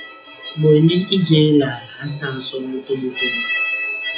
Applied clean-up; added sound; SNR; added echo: classical method WPE with log-MMSE.